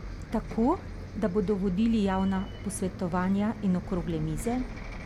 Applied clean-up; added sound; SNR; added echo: none; Bus; 9 dB; none.